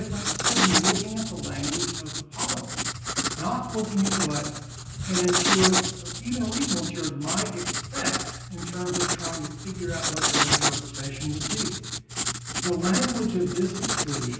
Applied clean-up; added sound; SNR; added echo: none; Writing; -2 dB; reverberation time 0.9 s.